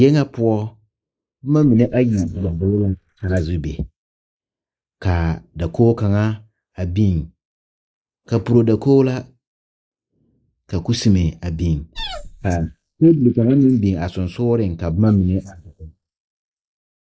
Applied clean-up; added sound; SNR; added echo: neural mask model Resemble Enhance denoiser.